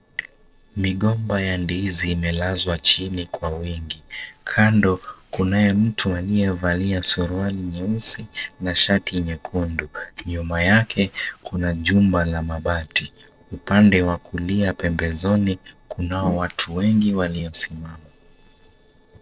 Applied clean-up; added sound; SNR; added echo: neural separator model SepFormer DNS4.